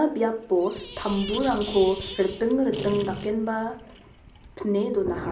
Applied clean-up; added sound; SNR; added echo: none; Sink (filling or washing); 10 dB; reverberation time 0.5 s.